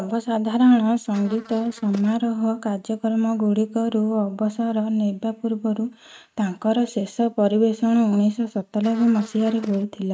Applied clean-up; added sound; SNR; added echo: neural mask model RNNoise.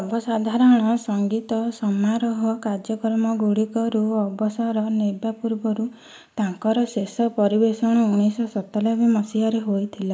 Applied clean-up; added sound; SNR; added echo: none; none; none; none.